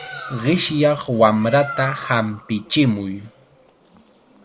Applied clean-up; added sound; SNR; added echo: none; Crash cymbal + Bird; 16 dB; none.